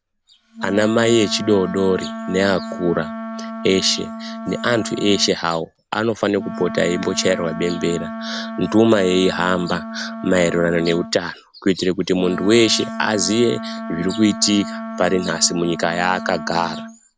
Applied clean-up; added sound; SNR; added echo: none; Wind instrument, woodwind instrument; 10 dB; none.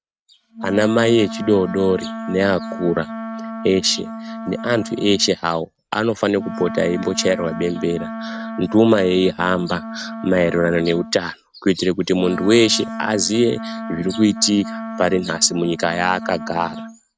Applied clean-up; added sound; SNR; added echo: neural mask model RNNoise.